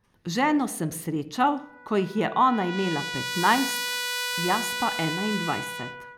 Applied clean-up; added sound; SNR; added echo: none; Trumpet; 7 dB; none.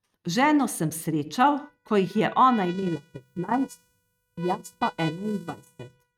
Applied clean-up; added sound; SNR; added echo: neural mask model RNNoise.